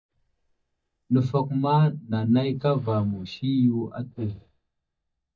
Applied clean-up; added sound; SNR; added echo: neural mask model DeepFilterNet 3.